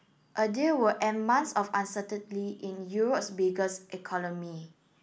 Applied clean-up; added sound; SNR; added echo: none; none; none; none.